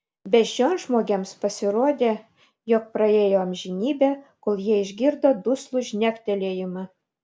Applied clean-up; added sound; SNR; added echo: none; none; none; none.